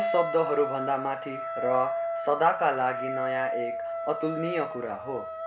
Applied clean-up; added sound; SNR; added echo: none; Wind instrument, woodwind instrument; 3 dB; none.